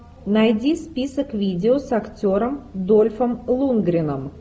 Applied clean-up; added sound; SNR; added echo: none; none; none; none.